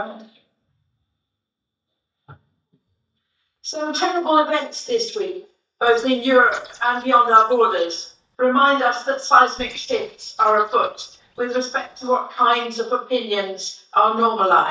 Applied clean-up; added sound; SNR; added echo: neural mask model DeepFilterNet 3.